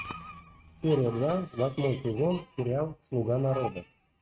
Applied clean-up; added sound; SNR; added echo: neural mask model RNNoise.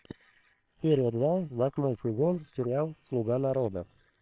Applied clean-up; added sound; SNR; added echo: neural separator model SepFormer WHAM!.